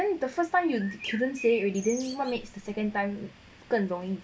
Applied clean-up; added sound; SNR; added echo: none; Bird; 11 dB; none.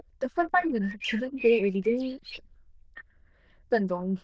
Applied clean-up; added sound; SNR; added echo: neural diffusion model UNIVERSE++.